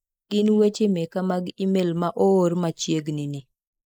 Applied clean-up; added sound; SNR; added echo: neural mask model Resemble Enhance denoiser.